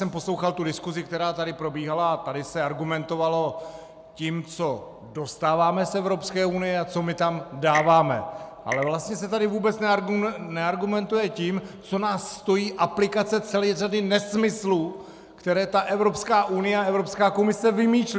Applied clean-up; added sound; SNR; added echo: none; Clock; 12 dB; none.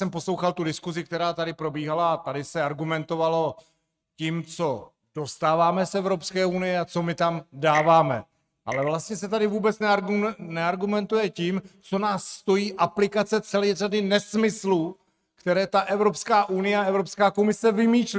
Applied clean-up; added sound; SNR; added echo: neural mask model RNNoise.